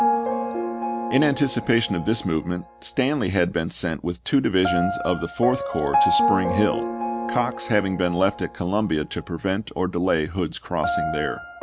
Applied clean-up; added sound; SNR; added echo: none; Piano; 4 dB; none.